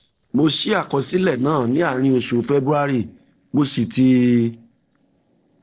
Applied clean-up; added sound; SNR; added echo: neural separator model SepFormer DNS4.